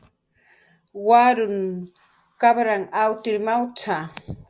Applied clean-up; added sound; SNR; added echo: none; none; none; none.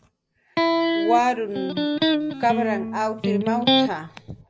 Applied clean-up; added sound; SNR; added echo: none; Electric guitar; -3 dB; none.